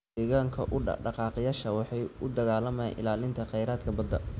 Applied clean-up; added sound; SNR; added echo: none; none; none; none.